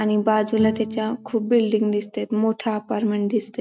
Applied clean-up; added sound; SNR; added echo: none; Bowed string instrument; 14 dB; none.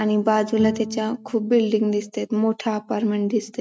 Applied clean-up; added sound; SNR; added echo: neural mask model RNNoise.